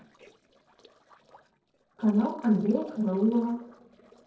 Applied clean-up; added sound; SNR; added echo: neural separator model SepFormer DNS4.